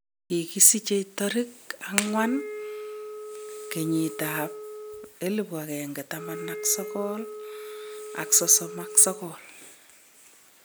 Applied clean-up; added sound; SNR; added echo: none; Wind instrument, woodwind instrument; 11 dB; none.